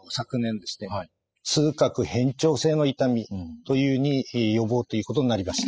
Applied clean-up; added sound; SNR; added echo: classical method spectral subtraction.